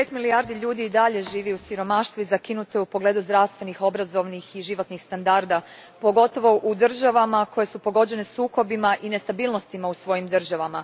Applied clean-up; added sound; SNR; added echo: none; none; none; none.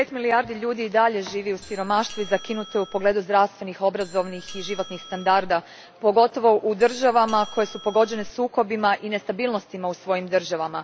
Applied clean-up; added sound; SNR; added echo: none; Doorbell; 16 dB; none.